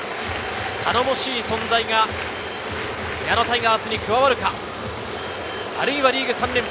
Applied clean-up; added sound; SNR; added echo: none; none; none; none.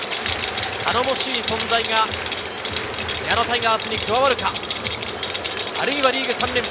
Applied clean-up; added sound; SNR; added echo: none; Rattle; 7 dB; none.